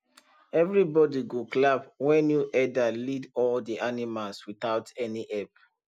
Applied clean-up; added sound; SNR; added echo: none; none; none; none.